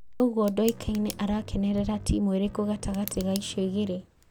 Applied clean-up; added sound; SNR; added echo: none; Bass guitar + Tick; 17 dB; none.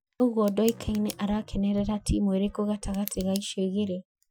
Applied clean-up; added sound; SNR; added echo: classical method Wiener filter.